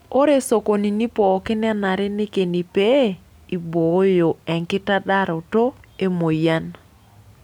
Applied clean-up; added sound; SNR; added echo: none; none; none; none.